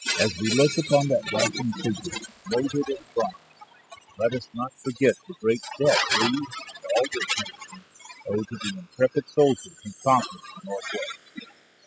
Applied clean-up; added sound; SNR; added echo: classical method spectral subtraction.